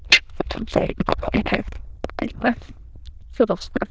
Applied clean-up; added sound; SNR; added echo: neural diffusion model UNIVERSE++.